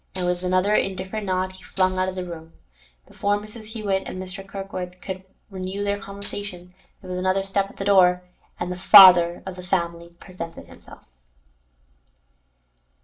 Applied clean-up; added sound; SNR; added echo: none; Rattle (instrument); -4 dB; reverberation time 0.3 s.